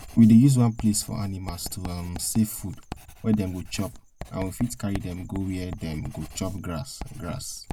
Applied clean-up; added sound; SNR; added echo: none; Writing; 15 dB; none.